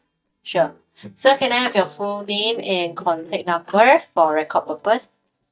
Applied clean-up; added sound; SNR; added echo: neural mask model DeepFilterNet 3.